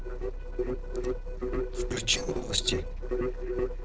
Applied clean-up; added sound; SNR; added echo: neural separator model SepFormer DNS4.